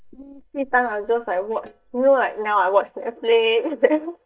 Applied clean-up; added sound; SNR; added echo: neural mask model DeepFilterNet 3.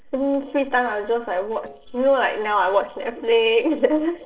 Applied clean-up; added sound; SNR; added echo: neural separator model SepFormer DNS4.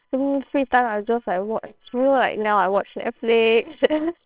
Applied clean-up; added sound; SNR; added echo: neural separator model SepFormer WHAMR!.